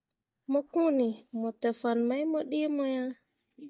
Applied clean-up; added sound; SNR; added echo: neural mask model DeepFilterNet 3.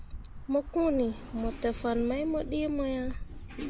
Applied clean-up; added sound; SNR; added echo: none; Traffic noise, roadway noise / Bus; 9 dB; none.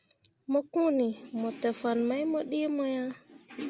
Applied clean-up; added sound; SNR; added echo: none; none; none; none.